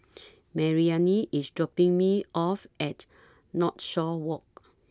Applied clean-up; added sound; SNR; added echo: none; none; none; none.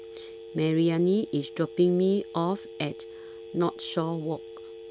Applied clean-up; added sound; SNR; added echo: none; Telephone; 15 dB; none.